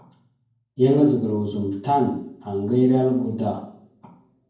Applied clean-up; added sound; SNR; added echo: none; none; none; reverberation time 0.9 s.